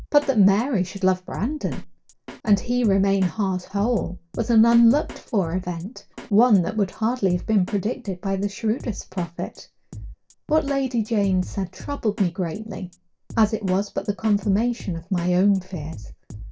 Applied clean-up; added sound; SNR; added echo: none; Drum kit; 15 dB; reverberation time 0.2 s.